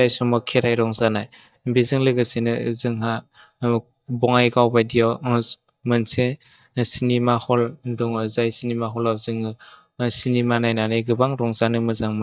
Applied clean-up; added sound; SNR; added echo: neural mask model DeepFilterNet 3.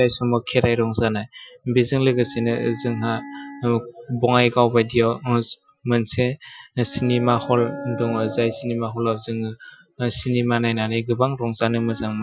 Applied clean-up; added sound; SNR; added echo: classical method Wiener filter.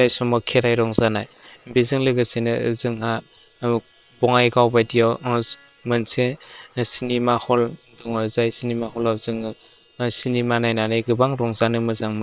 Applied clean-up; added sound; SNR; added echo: neural separator model SepFormer WHAM!.